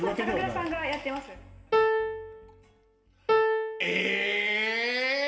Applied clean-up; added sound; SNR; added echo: none; Piano; -2 dB; reverberation time 1.8 s.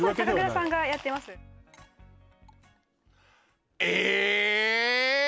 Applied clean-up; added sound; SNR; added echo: none; none; none; none.